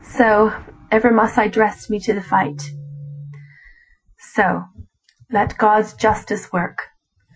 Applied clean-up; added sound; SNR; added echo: classical method Wiener filter.